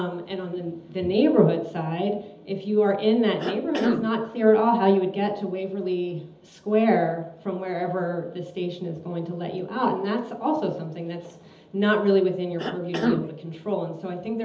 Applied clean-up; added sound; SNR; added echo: none; Cough; 4 dB; reverberation time 1.2 s.